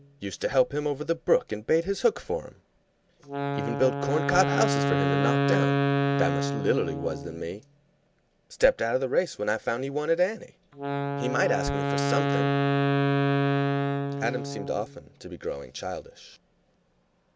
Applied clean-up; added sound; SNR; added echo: none; Wind instrument, woodwind instrument; 0 dB; none.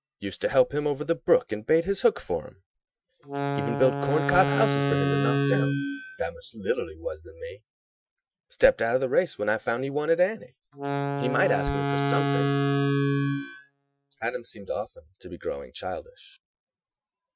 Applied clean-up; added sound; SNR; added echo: classical method Wiener filter.